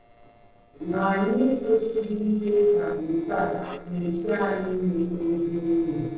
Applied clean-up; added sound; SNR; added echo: neural separator model SepFormer DNS4.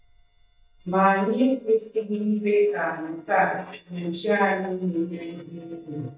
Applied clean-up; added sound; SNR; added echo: neural mask model DeepFilterNet 3.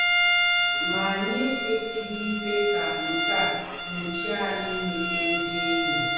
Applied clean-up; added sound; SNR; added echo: none; Bowed string instrument; -3 dB; reverberation time 1.2 s.